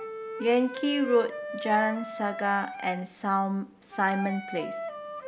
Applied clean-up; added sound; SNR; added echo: none; Wind instrument, woodwind instrument; 9 dB; none.